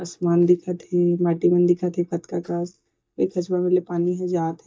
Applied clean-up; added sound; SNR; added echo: neural mask model DeepFilterNet 3.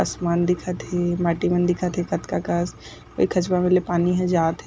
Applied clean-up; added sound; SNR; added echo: none; none; none; none.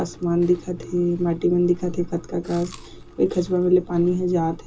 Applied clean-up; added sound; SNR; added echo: none; Chewing, mastication; 18 dB; reverberation time 0.2 s.